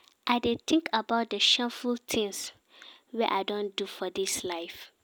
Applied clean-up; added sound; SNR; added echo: none; none; none; none.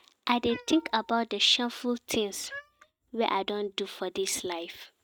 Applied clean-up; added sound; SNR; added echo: neural mask model RNNoise.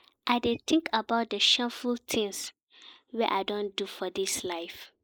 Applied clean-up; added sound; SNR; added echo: neural mask model Resemble Enhance denoiser.